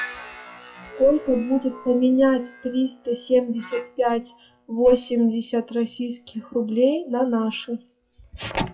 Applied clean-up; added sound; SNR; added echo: classical method WPE with log-MMSE.